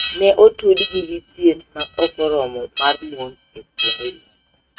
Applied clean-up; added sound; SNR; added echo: neural mask model RNNoise.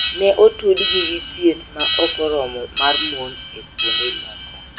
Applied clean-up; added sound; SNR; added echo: none; Alarm; 4 dB; none.